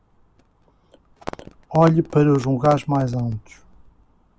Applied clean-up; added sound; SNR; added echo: none; none; none; none.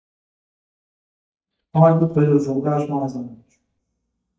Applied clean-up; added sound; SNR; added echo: neural mask model DeepFilterNet 3.